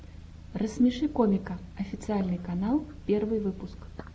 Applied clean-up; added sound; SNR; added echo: none; none; none; none.